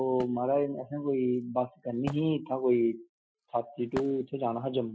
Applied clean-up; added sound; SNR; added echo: classical method Wiener filter.